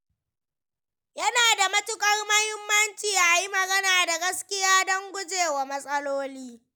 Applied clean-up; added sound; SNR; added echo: none; none; none; none.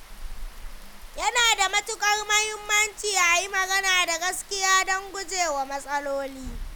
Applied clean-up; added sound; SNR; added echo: none; Rain; 15 dB; none.